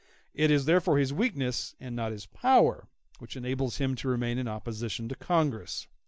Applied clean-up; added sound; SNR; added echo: none; none; none; none.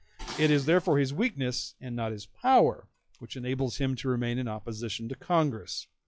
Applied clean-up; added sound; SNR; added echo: classical method log-MMSE.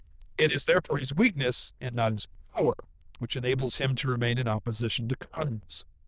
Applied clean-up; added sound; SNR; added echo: neural diffusion model UNIVERSE++.